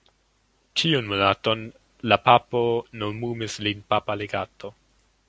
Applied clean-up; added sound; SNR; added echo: none; none; none; none.